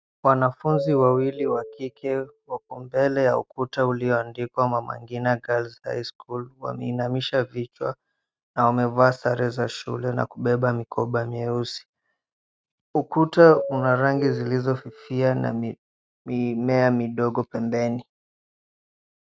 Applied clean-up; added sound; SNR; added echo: neural mask model RNNoise.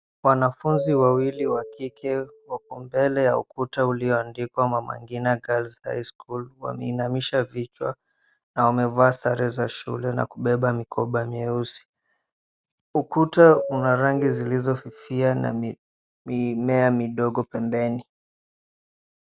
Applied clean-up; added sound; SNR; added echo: none; Doorbell; 9 dB; none.